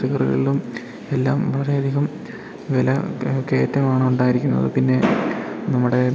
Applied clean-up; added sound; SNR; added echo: none; none; none; none.